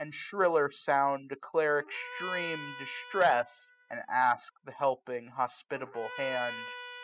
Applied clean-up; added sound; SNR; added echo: classical method spectral subtraction.